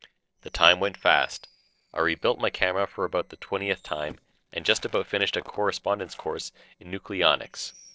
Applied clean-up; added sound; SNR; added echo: neural separator model SepFormer DNS4.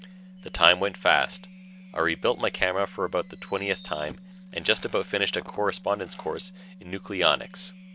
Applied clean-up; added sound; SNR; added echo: none; Organ + Fireworks; 16 dB; none.